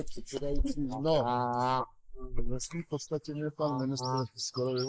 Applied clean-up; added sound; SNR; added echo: neural mask model Resemble Enhance denoiser.